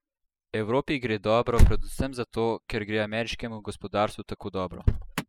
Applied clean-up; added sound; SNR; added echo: classical method spectral subtraction.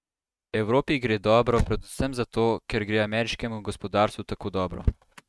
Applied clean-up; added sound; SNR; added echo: neural mask model RNNoise.